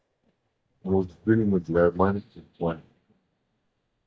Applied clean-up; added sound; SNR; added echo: neural mask model DeepFilterNet 3.